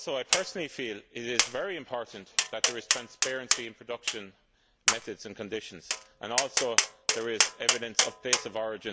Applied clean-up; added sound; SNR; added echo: none; Tap; -5 dB; none.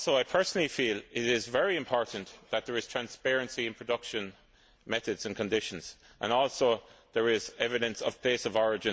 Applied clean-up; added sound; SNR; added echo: none; none; none; none.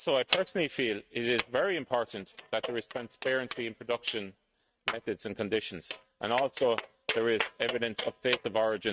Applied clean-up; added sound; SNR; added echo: neural mask model RNNoise.